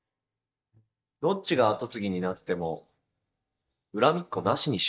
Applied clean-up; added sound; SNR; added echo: neural mask model DeepFilterNet 3.